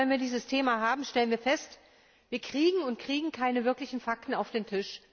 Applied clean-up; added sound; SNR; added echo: none; none; none; none.